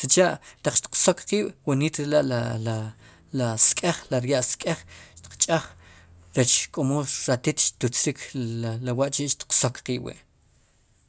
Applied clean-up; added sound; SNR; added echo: none; none; none; none.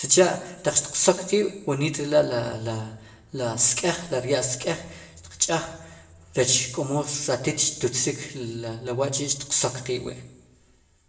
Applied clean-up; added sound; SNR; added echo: none; none; none; reverberation time 0.7 s.